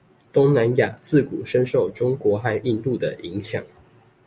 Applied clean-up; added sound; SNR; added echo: none; none; none; none.